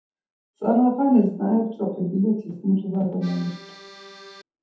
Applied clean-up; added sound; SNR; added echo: none; Accordion; 20 dB; reverberation time 0.6 s.